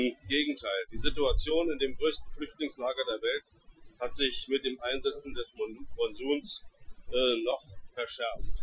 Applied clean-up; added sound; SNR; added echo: classical method Wiener filter.